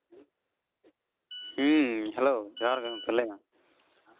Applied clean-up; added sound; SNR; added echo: none; Telephone; 12 dB; none.